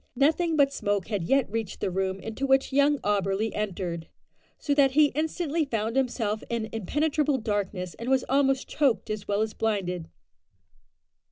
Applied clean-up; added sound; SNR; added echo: none; none; none; none.